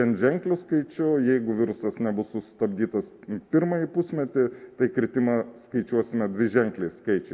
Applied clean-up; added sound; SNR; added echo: none; none; none; none.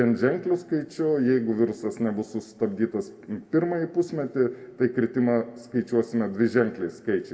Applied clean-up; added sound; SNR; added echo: none; none; none; reverberation time 1.0 s.